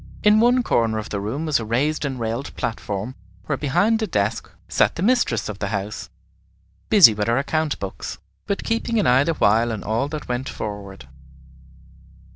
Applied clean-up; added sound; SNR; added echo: none; Bass guitar; 19 dB; none.